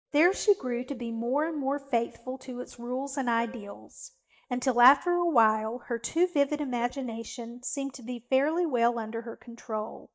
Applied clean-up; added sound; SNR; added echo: neural mask model DeepFilterNet 3.